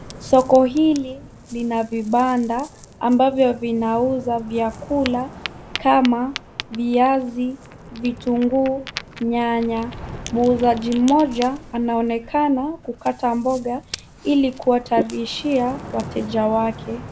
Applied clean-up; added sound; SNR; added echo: none; Ocean; 15 dB; none.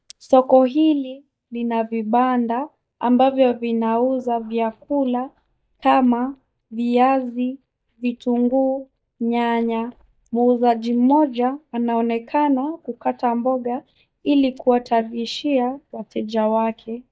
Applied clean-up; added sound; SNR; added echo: neural mask model DeepFilterNet 3.